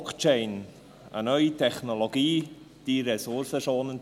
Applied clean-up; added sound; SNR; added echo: none; none; none; none.